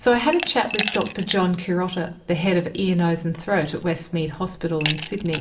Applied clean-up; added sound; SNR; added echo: none; Glass; 11 dB; reverberation time 0.7 s.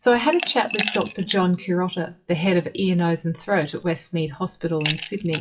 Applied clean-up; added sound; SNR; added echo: classical method WPE with log-MMSE.